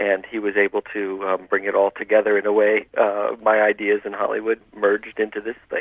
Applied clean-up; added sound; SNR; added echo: none; none; none; none.